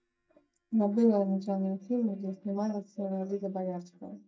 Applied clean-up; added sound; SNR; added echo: neural mask model DeepFilterNet 3.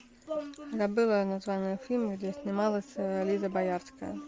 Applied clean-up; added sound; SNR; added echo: none; none; none; none.